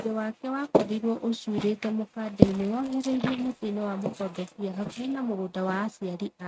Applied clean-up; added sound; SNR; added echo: neural mask model RNNoise.